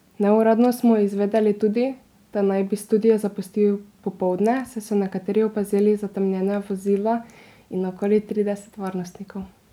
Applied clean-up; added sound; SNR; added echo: none; none; none; none.